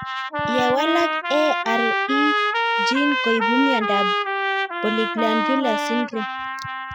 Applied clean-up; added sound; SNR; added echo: classical method spectral subtraction.